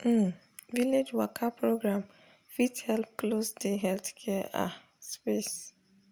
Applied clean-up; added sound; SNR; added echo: none; none; none; none.